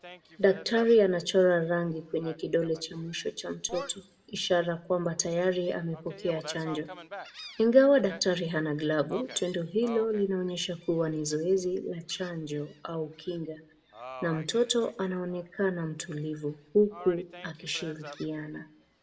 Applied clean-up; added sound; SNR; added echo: none; Gull, seagull; 19 dB; reverberation time 0.5 s.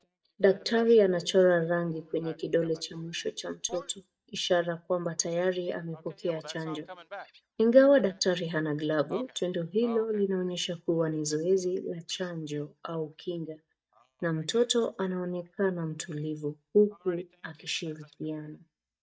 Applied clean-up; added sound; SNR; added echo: neural mask model DeepFilterNet 3.